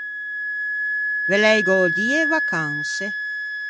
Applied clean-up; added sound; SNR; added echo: none; Wind instrument, woodwind instrument; -1 dB; none.